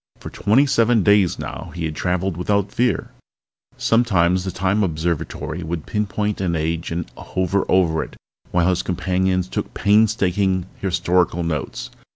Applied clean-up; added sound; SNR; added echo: none; none; none; none.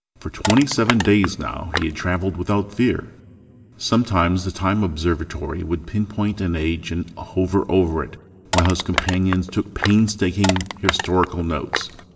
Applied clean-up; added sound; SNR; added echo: none; Crushing; 6 dB; reverberation time 1.8 s.